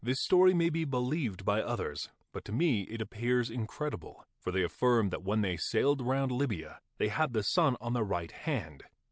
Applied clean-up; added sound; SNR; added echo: none; none; none; none.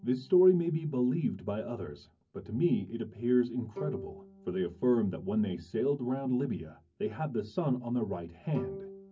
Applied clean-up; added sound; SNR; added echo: none; Bowed string instrument; 18 dB; reverberation time 0.3 s.